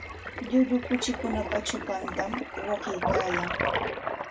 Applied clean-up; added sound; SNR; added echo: none; Toilet flush; 2 dB; reverberation time 0.2 s.